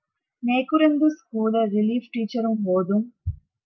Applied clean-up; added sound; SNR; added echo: none; none; none; none.